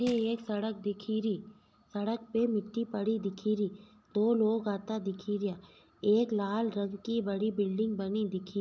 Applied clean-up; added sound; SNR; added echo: none; Crushing; 17 dB; none.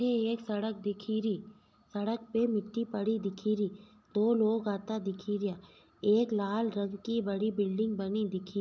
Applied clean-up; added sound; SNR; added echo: none; none; none; none.